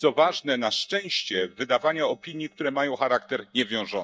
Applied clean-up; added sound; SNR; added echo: neural mask model DeepFilterNet 3.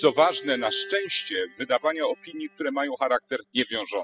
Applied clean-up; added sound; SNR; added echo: classical method spectral subtraction.